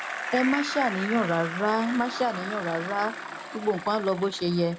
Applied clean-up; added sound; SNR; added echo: none; Bicycle; 8 dB; none.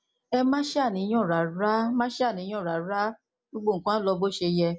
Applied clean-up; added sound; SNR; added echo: none; none; none; none.